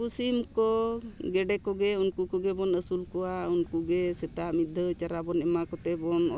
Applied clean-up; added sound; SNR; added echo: none; none; none; none.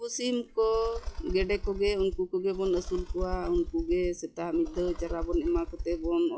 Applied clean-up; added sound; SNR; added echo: classical method log-MMSE.